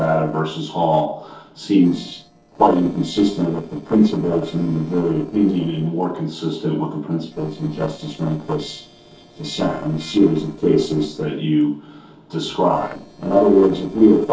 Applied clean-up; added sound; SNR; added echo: neural separator model SepFormer DNS4.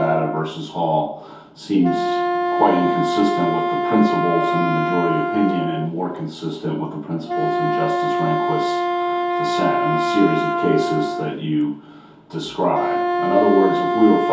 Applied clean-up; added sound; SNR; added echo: none; Wind instrument, woodwind instrument; 1 dB; reverberation time 0.6 s.